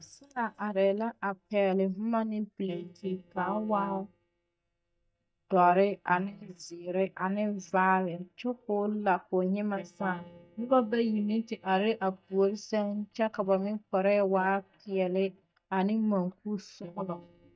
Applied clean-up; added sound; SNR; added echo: neural mask model DeepFilterNet 3.